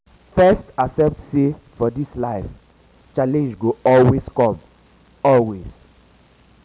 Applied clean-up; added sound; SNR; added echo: none; none; none; none.